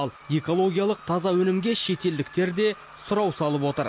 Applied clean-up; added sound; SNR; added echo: none; none; none; none.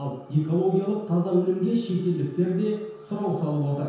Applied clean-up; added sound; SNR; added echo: none; none; none; reverberation time 0.9 s.